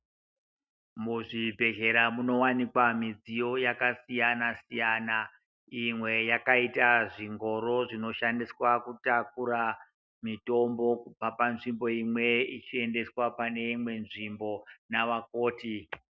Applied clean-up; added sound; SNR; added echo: none; none; none; none.